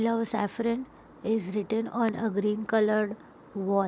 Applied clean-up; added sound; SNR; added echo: none; none; none; none.